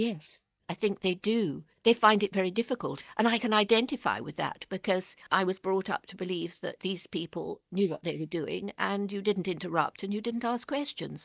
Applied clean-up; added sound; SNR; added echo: neural mask model DeepFilterNet 3.